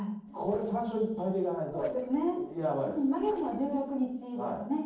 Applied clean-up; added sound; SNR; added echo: neural separator model SepFormer DNS4.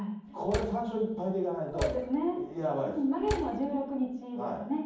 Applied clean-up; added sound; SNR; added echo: none; Slam; 11 dB; reverberation time 1.2 s.